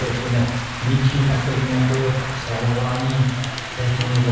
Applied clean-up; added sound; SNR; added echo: none; Rain; 8 dB; reverberation time 1.1 s.